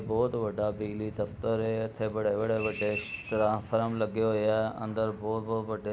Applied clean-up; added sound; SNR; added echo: none; none; none; none.